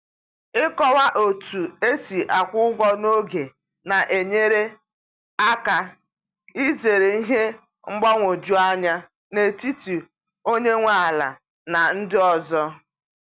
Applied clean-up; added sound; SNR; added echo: none; none; none; none.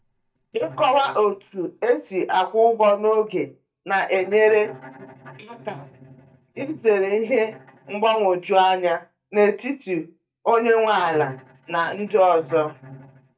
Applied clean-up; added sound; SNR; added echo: neural mask model DeepFilterNet 3.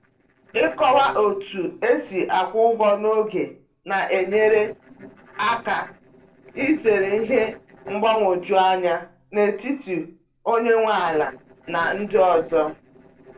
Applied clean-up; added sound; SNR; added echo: neural separator model SepFormer DNS4.